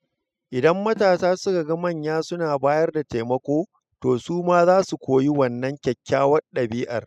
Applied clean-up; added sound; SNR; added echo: classical method spectral subtraction.